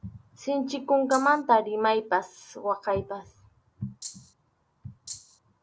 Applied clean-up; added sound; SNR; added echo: none; Rattle (instrument); 14 dB; none.